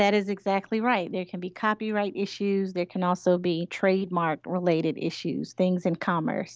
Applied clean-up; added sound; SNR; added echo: none; none; none; none.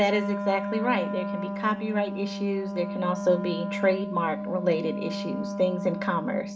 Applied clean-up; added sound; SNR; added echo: none; Wind instrument, woodwind instrument; 5 dB; reverberation time 0.4 s.